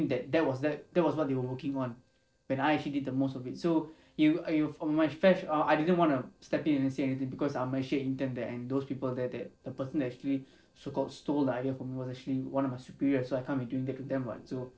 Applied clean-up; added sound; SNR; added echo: neural separator model SepFormer DNS4.